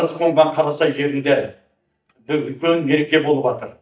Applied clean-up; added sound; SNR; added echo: neural mask model DeepFilterNet 3.